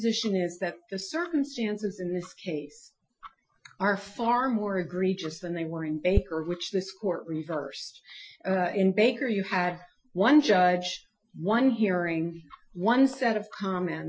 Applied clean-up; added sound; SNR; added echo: classical method Wiener filter.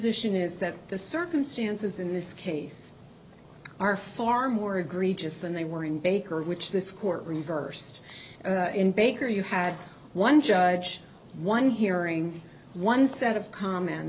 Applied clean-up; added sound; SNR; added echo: none; none; none; none.